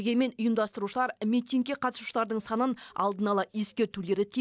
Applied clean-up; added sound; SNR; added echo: none; none; none; none.